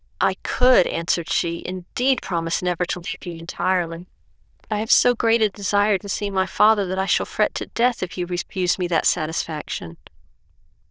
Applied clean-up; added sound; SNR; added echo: neural diffusion model UNIVERSE++.